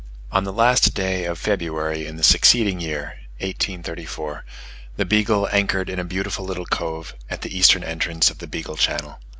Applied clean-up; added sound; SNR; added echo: none; none; none; none.